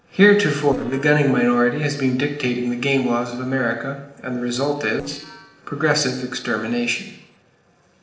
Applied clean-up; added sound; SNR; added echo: neural separator model SepFormer DNS4.